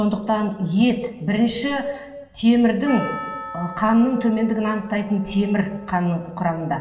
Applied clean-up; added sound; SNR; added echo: none; Percussion; 17 dB; reverberation time 0.9 s.